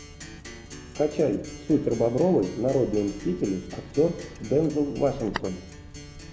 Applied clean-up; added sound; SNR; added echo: none; Acoustic guitar; 18 dB; none.